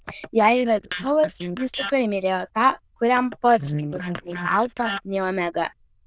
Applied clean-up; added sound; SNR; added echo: neural diffusion model UNIVERSE++.